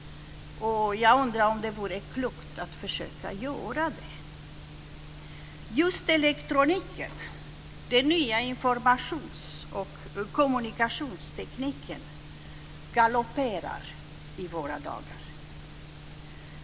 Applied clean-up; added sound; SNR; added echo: none; none; none; none.